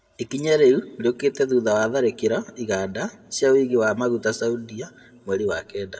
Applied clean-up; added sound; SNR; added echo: none; none; none; reverberation time 0.4 s.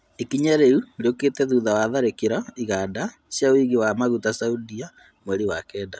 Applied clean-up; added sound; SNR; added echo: none; none; none; none.